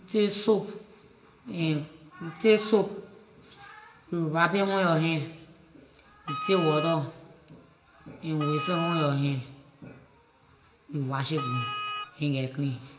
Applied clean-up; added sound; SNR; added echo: none; Wind instrument, woodwind instrument; 7 dB; reverberation time 0.8 s.